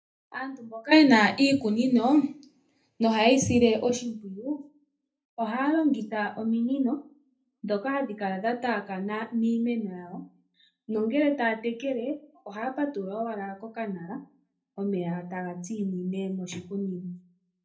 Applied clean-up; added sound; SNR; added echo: none; none; none; reverberation time 0.3 s.